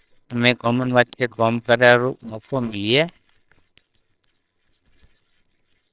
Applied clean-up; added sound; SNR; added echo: neural separator model SepFormer WHAMR!.